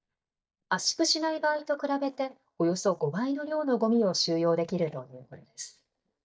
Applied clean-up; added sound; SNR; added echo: neural mask model DeepFilterNet 3.